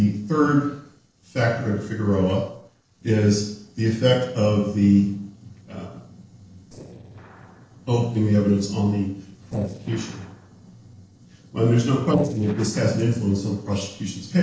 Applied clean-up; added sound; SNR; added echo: neural separator model SepFormer DNS4.